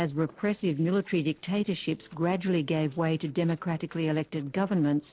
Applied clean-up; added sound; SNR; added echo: neural separator model SepFormer DNS4.